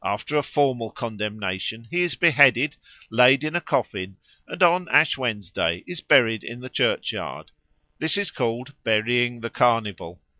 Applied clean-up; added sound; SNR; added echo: none; none; none; none.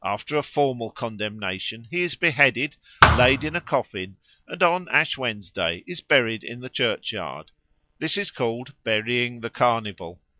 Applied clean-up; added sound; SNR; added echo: none; Thump, thud; -3 dB; none.